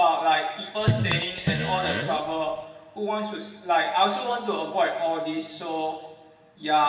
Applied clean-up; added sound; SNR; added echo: none; Fart; 2 dB; reverberation time 1.4 s.